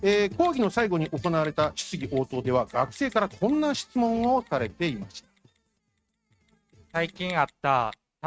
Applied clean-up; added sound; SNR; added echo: neural mask model RNNoise.